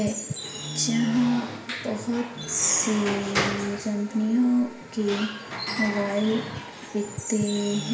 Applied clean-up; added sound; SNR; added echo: none; Squeak / Wood; 7 dB; reverberation time 0.7 s.